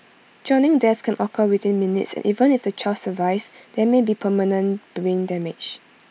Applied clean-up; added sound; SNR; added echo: none; none; none; none.